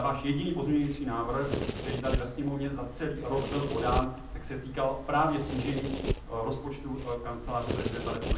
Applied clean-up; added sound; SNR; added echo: none; Domestic sounds, home sounds; 4 dB; reverberation time 0.6 s.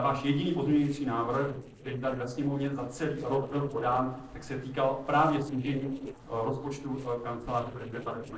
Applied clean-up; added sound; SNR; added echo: neural separator model SepFormer DNS4.